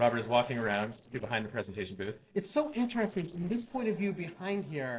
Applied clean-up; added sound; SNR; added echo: neural separator model SepFormer DNS4.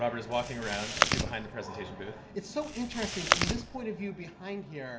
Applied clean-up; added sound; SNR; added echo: none; Chewing, mastication; -4 dB; reverberation time 1.2 s.